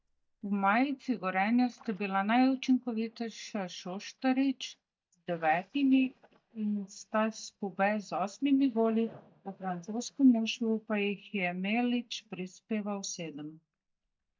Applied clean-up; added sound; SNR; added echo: neural mask model DeepFilterNet 3.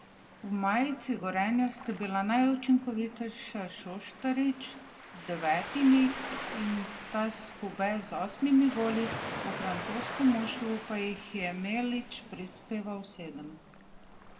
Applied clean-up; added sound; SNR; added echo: none; Waves, surf; 12 dB; reverberation time 1.2 s.